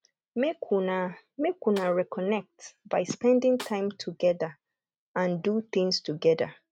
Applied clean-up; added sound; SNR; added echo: neural mask model RNNoise.